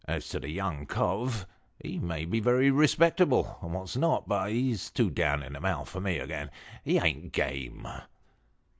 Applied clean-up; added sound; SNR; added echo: none; none; none; none.